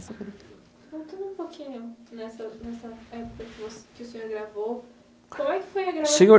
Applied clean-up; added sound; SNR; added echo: none; none; none; none.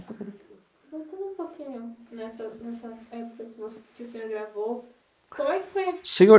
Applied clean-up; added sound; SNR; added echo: neural mask model Resemble Enhance denoiser.